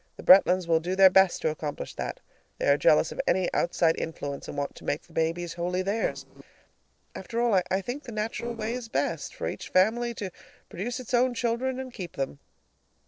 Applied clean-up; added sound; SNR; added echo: neural separator model SepFormer DNS4.